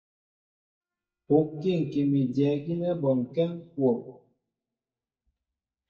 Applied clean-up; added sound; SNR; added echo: neural mask model DeepFilterNet 3.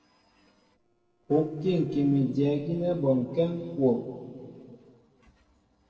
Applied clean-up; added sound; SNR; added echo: neural separator model SepFormer DNS4.